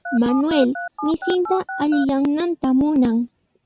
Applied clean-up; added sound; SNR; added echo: none; Telephone; 10 dB; none.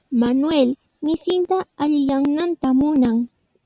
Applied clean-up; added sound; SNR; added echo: none; none; none; none.